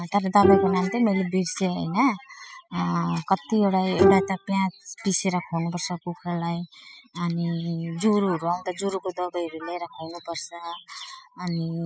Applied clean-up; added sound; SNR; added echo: classical method spectral subtraction.